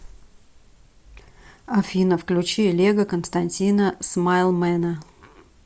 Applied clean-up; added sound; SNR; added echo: none; none; none; none.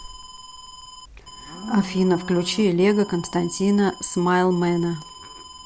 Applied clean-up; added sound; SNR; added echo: none; Livestock, farm animals, working animals + Alarm; 16 dB; none.